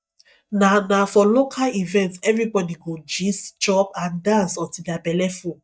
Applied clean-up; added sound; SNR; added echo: neural mask model DeepFilterNet 3.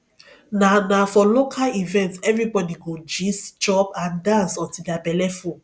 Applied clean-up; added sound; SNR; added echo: none; none; none; none.